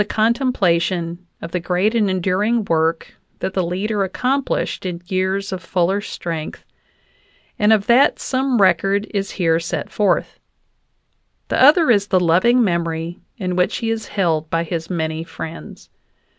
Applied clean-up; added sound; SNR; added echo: none; none; none; none.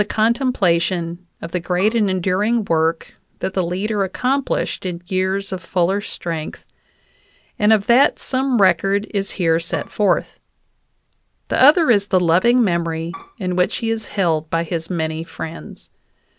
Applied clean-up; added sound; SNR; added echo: none; Bowed string instrument; 17 dB; none.